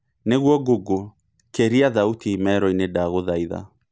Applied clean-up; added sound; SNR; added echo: none; none; none; none.